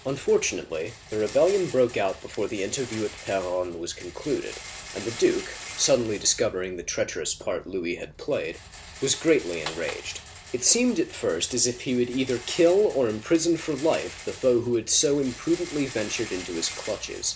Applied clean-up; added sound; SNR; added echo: none; Rattle; 16 dB; none.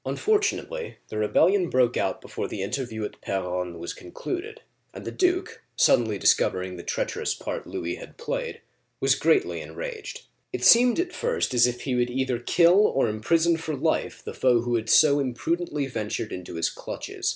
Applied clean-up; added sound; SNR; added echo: none; none; none; none.